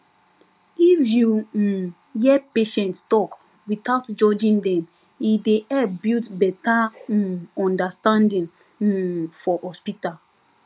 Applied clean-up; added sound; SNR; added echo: none; none; none; none.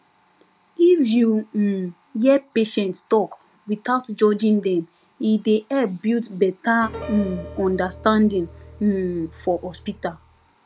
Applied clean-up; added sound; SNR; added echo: none; Piano; 16 dB; none.